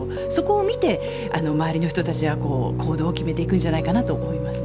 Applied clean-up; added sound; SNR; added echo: none; Piano; 2 dB; none.